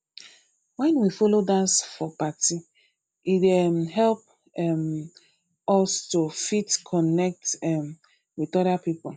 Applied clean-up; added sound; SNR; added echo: none; none; none; none.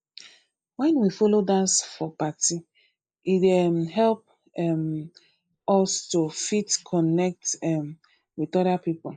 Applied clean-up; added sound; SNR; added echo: neural mask model Resemble Enhance denoiser.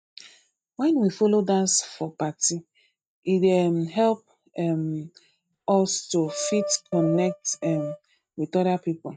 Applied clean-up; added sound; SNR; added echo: neural mask model RNNoise.